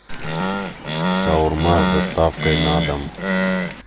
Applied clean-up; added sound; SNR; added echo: none; Animal; 0 dB; none.